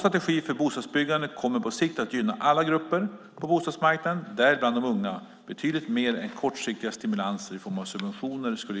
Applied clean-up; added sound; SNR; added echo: none; none; none; none.